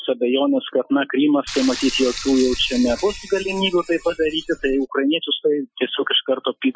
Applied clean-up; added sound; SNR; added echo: classical method Wiener filter.